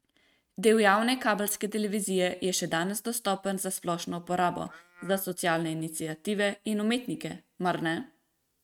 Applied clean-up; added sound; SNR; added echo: neural mask model RNNoise.